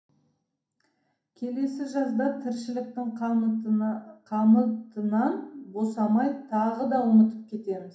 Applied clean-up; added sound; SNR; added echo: none; none; none; reverberation time 0.5 s.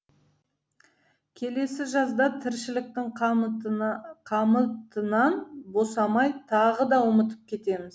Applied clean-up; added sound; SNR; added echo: none; none; none; none.